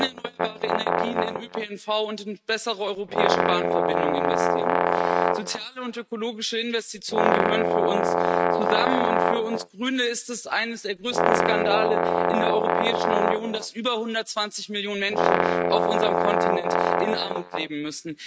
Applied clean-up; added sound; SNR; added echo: neural mask model RNNoise.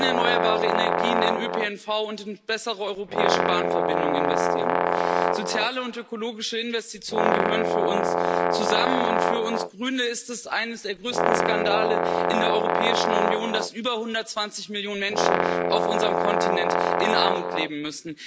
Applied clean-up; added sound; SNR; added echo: none; Brass instrument; -4 dB; none.